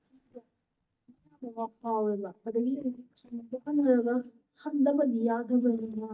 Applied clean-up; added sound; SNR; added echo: neural mask model DeepFilterNet 3.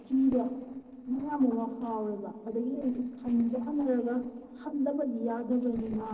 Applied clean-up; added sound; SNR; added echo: neural separator model SepFormer DNS4.